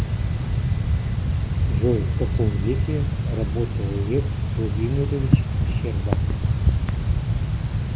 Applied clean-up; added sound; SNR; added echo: none; none; none; none.